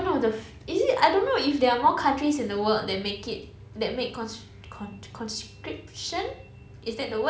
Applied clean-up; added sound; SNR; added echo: none; none; none; none.